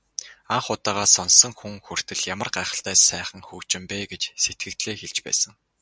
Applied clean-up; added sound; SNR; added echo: none; none; none; none.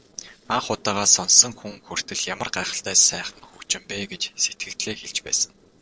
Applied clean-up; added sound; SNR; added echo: neural separator model SepFormer DNS4.